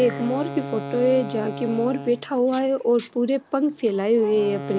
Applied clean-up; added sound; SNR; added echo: none; Wind instrument, woodwind instrument; 12 dB; none.